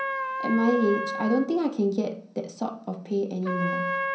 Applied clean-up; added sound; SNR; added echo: none; Trumpet; 5 dB; reverberation time 0.6 s.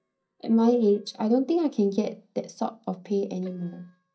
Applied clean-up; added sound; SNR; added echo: neural mask model DeepFilterNet 3.